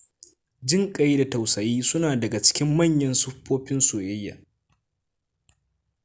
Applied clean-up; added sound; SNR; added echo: none; none; none; none.